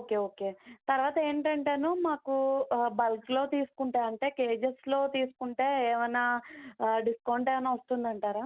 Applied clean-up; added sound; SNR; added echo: none; none; none; none.